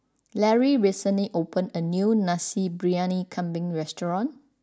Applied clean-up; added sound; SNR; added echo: none; none; none; none.